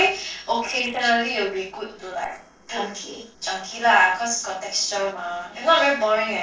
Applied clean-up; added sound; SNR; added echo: neural separator model SepFormer DNS4.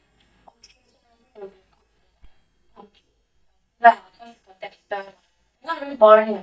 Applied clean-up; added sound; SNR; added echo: neural mask model DeepFilterNet 3.